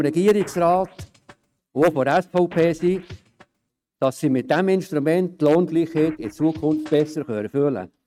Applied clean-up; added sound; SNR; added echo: neural mask model RNNoise.